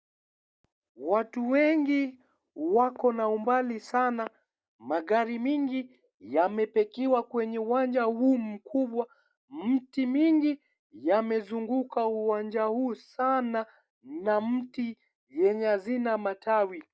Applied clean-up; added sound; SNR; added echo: none; none; none; none.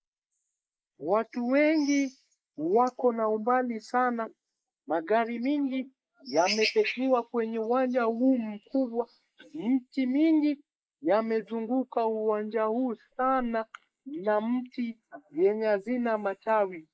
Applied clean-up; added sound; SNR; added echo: neural mask model Resemble Enhance denoiser.